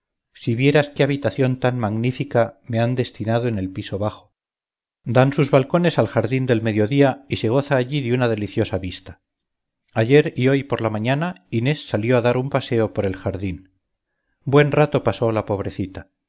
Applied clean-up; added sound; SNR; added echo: none; none; none; none.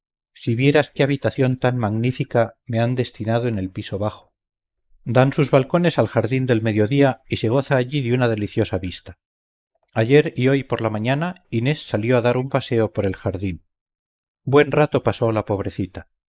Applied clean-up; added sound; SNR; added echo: neural mask model Resemble Enhance denoiser.